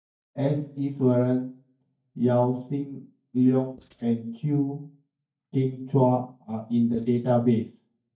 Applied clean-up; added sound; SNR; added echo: neural mask model DeepFilterNet 3.